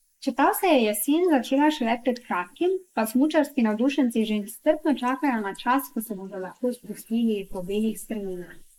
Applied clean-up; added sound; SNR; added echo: neural mask model Resemble Enhance denoiser.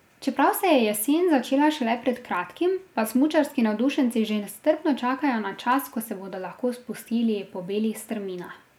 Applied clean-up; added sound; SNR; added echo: none; none; none; none.